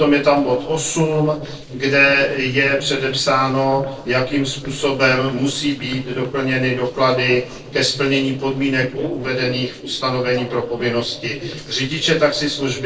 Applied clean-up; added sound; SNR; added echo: neural separator model SepFormer DNS4.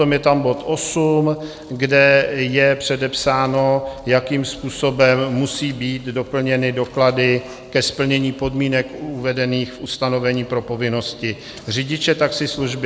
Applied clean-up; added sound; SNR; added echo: none; none; none; none.